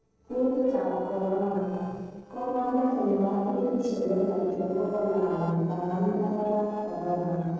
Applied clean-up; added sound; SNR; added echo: neural separator model SepFormer DNS4.